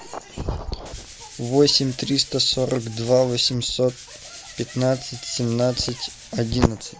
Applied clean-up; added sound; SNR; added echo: none; Tools; 19 dB; none.